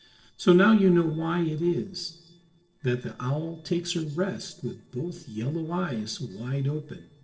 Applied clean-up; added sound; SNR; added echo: neural separator model SepFormer DNS4.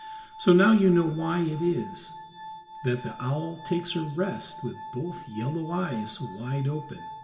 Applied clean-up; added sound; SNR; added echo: none; Glass; 15 dB; reverberation time 1.3 s.